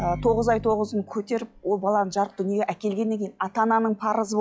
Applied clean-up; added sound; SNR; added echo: classical method log-MMSE.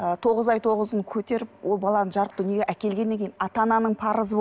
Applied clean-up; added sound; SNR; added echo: none; none; none; none.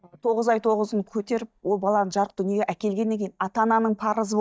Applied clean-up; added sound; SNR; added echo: neural mask model DeepFilterNet 3.